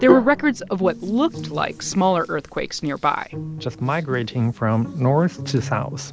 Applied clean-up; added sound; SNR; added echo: none; Hands; 10 dB; none.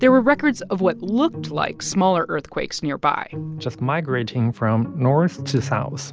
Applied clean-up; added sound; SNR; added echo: none; none; none; none.